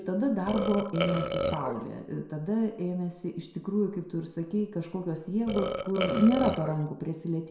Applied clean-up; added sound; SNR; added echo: none; Burping, eructation; 2 dB; reverberation time 0.6 s.